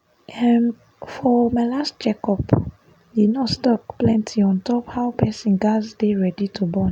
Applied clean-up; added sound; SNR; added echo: none; none; none; none.